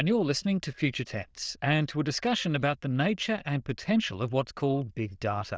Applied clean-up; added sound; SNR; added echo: neural diffusion model UNIVERSE++.